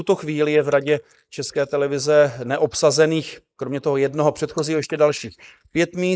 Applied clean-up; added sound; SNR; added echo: neural mask model Resemble Enhance denoiser.